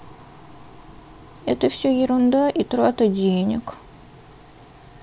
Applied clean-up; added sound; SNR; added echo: none; none; none; none.